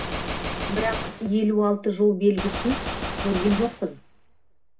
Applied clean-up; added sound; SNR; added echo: none; Gunshot, gunfire; 6 dB; reverberation time 0.4 s.